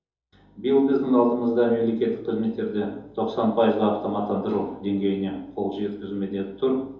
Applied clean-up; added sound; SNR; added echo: none; none; none; reverberation time 2.8 s.